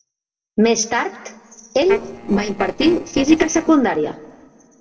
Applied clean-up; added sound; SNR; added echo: neural separator model SepFormer DNS4.